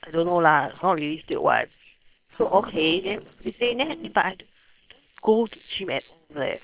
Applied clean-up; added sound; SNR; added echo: neural separator model SepFormer WHAM!.